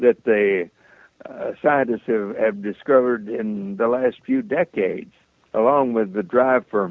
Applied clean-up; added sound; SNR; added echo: none; none; none; none.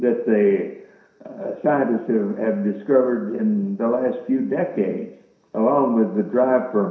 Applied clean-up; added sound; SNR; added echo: none; none; none; reverberation time 0.7 s.